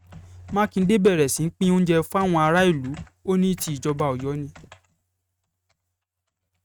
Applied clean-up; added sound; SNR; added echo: neural mask model RNNoise.